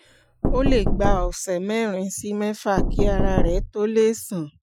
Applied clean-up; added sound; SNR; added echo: classical method Wiener filter.